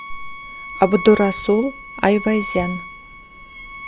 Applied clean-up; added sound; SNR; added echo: none; Bowed string instrument; 11 dB; none.